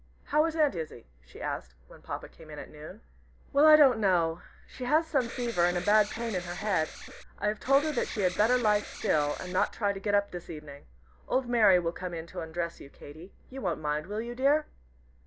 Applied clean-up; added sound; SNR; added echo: none; Alarm; 11 dB; none.